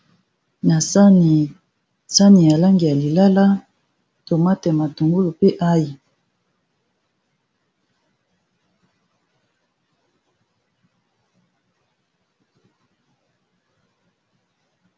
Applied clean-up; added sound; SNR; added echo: none; none; none; none.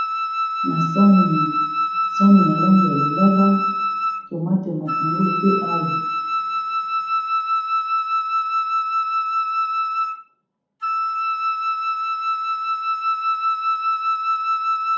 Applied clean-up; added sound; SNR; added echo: none; Wind instrument, woodwind instrument; -1 dB; reverberation time 1.2 s.